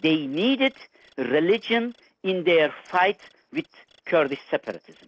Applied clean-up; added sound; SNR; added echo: neural separator model SepFormer DNS4.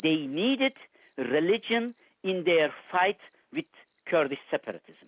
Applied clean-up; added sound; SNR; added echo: neural mask model Resemble Enhance denoiser.